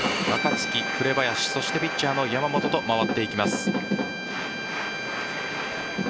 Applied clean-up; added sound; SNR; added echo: none; Bowed string instrument; 6 dB; none.